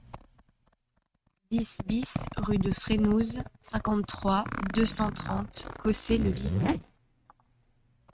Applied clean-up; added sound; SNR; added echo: neural mask model RNNoise.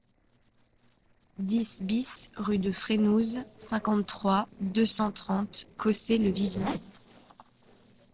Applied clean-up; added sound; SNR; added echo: neural separator model SepFormer DNS4.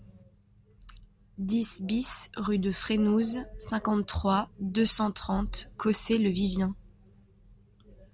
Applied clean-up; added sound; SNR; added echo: none; none; none; none.